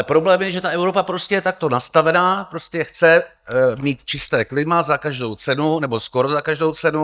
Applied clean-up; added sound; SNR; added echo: neural mask model DeepFilterNet 3.